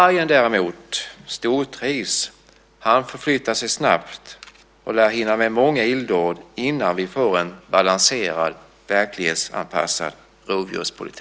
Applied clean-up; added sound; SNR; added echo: none; none; none; none.